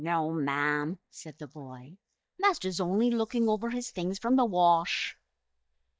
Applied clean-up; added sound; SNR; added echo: neural mask model DeepFilterNet 3.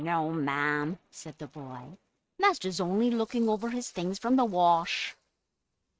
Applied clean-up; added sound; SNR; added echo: neural mask model RNNoise.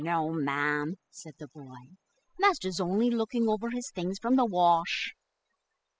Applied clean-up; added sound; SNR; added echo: classical method spectral subtraction.